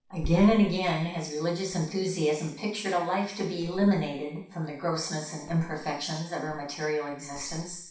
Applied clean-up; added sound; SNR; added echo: none; Thump, thud; 16 dB; reverberation time 0.6 s.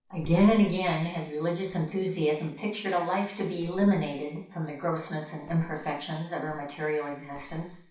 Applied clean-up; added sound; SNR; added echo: neural separator model SepFormer DNS4.